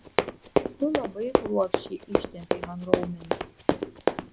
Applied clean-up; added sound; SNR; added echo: none; Run; -5 dB; none.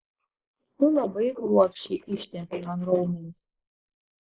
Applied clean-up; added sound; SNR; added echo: neural mask model Resemble Enhance denoiser.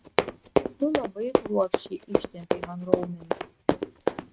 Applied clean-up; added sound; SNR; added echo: neural mask model RNNoise.